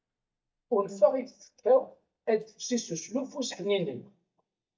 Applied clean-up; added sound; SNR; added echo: neural mask model DeepFilterNet 3.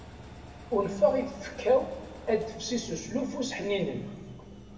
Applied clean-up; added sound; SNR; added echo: none; Engine; 16 dB; reverberation time 1.2 s.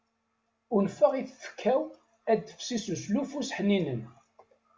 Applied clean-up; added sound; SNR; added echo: none; none; none; none.